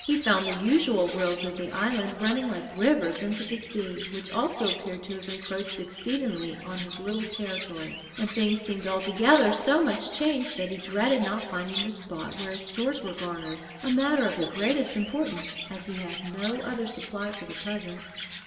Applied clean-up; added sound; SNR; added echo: none; Chirp, tweet; 7 dB; reverberation time 2.1 s.